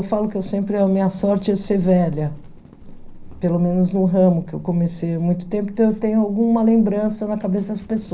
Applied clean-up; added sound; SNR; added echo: none; Livestock, farm animals, working animals; 18 dB; reverberation time 0.5 s.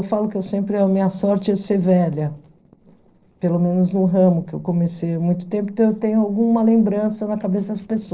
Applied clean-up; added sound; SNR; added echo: neural separator model SepFormer DNS4.